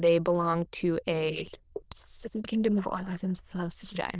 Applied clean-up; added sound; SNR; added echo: neural diffusion model UNIVERSE++.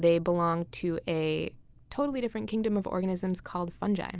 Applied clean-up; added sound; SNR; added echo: none; none; none; none.